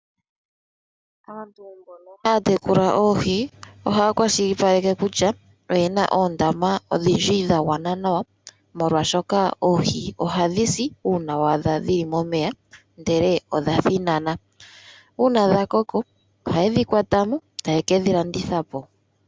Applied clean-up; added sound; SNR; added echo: none; none; none; none.